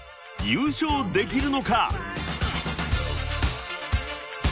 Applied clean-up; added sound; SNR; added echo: none; none; none; none.